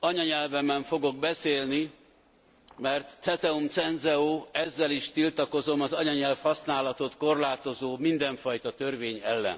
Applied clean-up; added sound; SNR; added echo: none; none; none; none.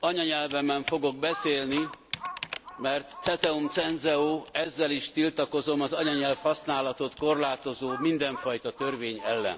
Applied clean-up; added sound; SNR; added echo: none; Computer keyboard + Crow; 13 dB; none.